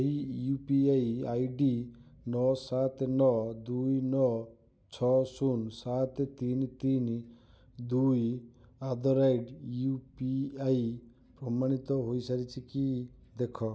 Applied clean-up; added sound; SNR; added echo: none; none; none; none.